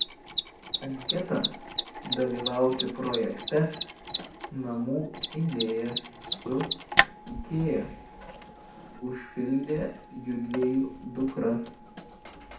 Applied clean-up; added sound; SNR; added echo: none; Mechanisms; 2 dB; reverberation time 0.6 s.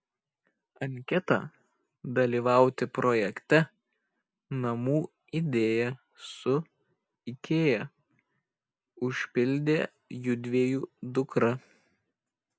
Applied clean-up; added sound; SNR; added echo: none; none; none; none.